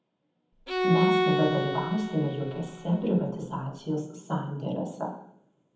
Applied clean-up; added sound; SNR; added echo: none; Bowed string instrument; 0 dB; reverberation time 0.8 s.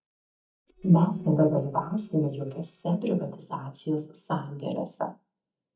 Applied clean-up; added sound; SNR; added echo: neural mask model DeepFilterNet 3.